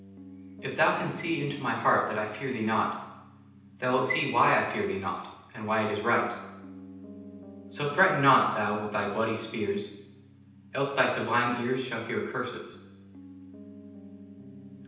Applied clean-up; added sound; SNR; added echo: none; Piano; 18 dB; reverberation time 0.9 s.